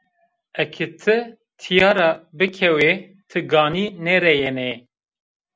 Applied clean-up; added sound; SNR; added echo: none; none; none; none.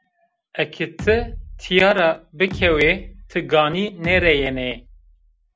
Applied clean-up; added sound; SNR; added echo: none; Bass drum; 12 dB; none.